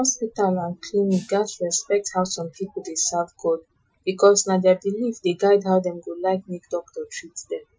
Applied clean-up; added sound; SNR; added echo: classical method Wiener filter.